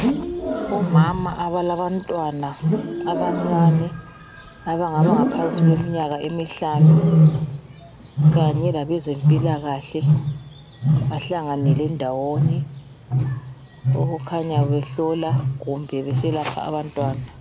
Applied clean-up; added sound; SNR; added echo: none; Wild animals; -5 dB; none.